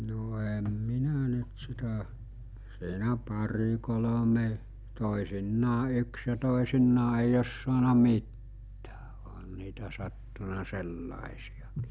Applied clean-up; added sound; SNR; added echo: none; none; none; none.